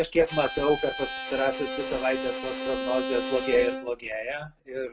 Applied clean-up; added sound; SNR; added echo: none; Bowed string instrument; 5 dB; none.